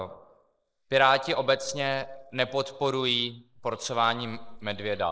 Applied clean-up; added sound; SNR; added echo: neural mask model Resemble Enhance denoiser.